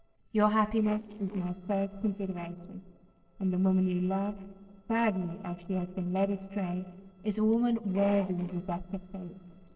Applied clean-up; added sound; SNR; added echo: neural separator model SepFormer DNS4.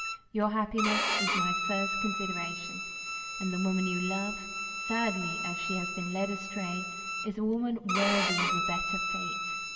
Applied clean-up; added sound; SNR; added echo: none; Bowed string instrument; 0 dB; reverberation time 1.8 s.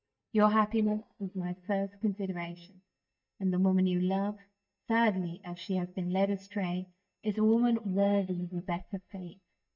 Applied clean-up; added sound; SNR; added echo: neural mask model DeepFilterNet 3.